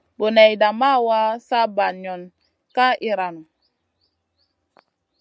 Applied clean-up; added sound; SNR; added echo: none; none; none; none.